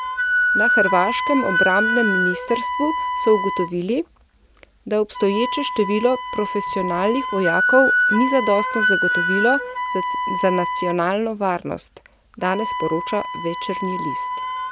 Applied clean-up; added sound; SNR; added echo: none; Wind instrument, woodwind instrument; 1 dB; none.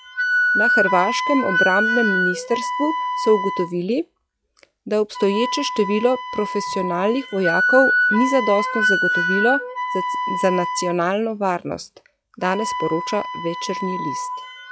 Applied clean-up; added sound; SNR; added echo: classical method log-MMSE.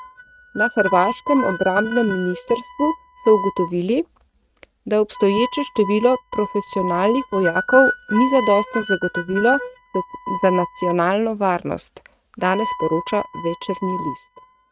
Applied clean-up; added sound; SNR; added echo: neural mask model RNNoise.